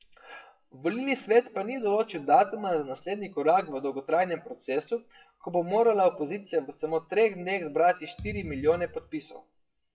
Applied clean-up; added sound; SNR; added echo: classical method WPE with log-MMSE.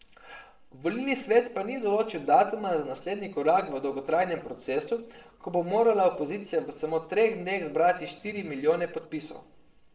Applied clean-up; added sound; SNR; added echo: neural separator model SepFormer DNS4.